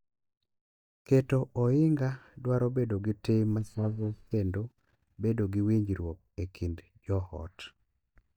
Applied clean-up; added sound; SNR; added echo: neural mask model DeepFilterNet 3.